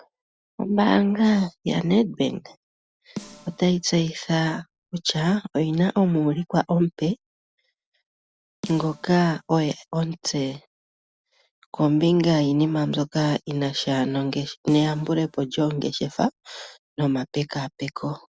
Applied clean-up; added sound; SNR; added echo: none; Snare drum; 20 dB; none.